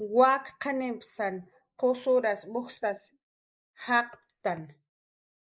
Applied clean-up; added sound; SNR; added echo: neural mask model Resemble Enhance denoiser.